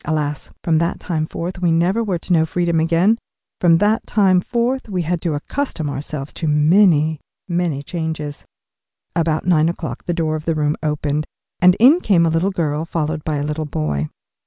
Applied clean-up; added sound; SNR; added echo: none; none; none; none.